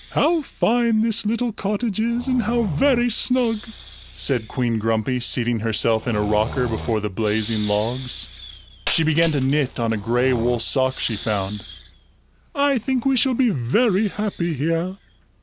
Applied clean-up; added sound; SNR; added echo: none; Breathing + Shatter; 15 dB; none.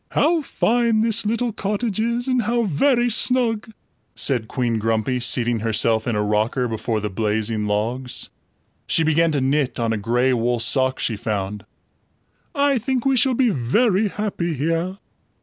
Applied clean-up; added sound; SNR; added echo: none; none; none; none.